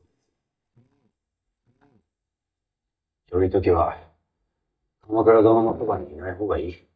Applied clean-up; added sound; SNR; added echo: neural mask model DeepFilterNet 3.